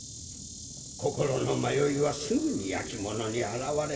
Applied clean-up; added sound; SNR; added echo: none; Insect; 13 dB; reverberation time 2.0 s.